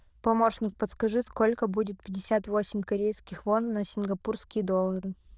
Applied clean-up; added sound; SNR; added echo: neural diffusion model UNIVERSE++.